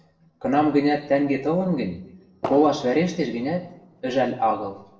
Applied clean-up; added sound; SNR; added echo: neural separator model SepFormer DNS4.